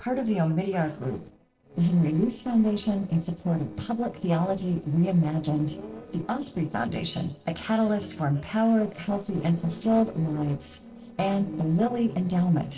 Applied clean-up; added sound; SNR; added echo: neural separator model SepFormer DNS4.